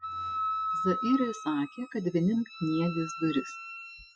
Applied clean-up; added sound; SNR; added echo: classical method spectral subtraction.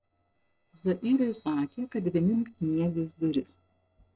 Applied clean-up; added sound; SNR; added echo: neural separator model SepFormer DNS4.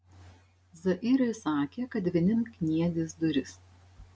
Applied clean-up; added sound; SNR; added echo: none; none; none; none.